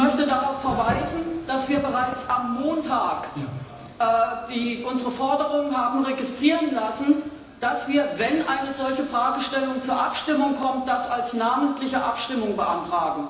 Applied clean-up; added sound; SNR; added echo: none; Thunder / Rain; 18 dB; reverberation time 1.0 s.